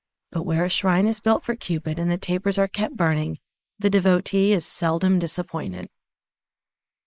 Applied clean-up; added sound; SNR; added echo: neural mask model Resemble Enhance denoiser.